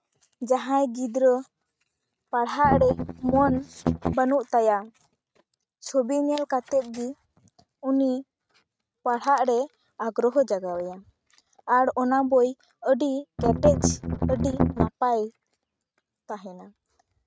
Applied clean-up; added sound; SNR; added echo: neural mask model RNNoise.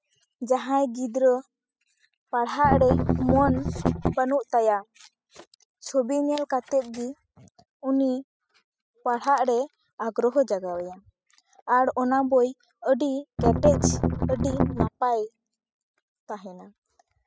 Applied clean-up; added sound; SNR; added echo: classical method spectral subtraction.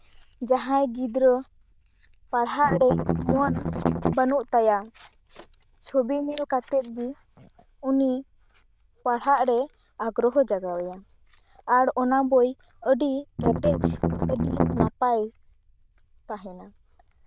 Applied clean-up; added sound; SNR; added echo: neural diffusion model UNIVERSE++.